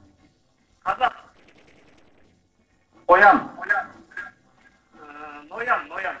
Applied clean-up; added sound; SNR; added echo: neural separator model SepFormer DNS4.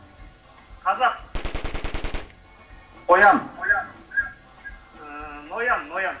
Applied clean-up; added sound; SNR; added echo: none; Gunshot, gunfire; 5 dB; reverberation time 0.7 s.